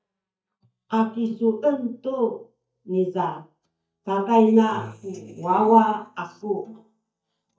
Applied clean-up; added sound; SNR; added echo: neural mask model DeepFilterNet 3.